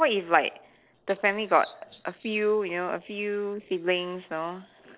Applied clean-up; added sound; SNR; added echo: neural separator model SepFormer DNS4.